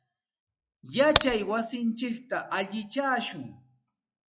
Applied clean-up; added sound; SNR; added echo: classical method log-MMSE.